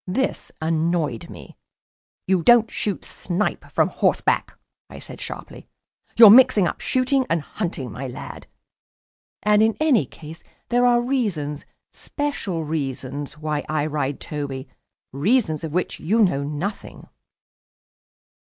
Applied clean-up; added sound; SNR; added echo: none; none; none; none.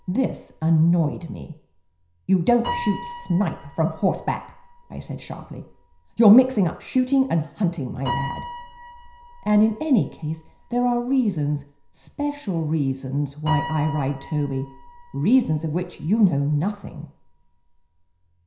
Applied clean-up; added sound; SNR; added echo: none; Piano; 15 dB; reverberation time 0.5 s.